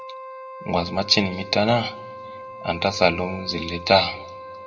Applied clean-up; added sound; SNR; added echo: none; Wind instrument, woodwind instrument; 14 dB; reverberation time 1.2 s.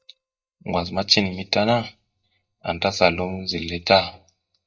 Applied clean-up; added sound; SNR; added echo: neural mask model DeepFilterNet 3.